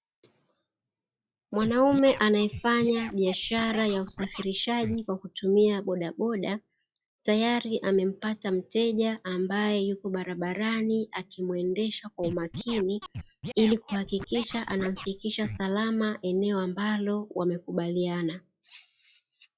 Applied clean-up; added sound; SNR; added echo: classical method log-MMSE.